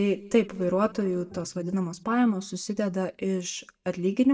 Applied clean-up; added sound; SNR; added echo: neural mask model DeepFilterNet 3.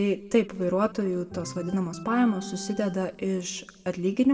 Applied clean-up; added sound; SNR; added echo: none; Organ; 15 dB; reverberation time 1.0 s.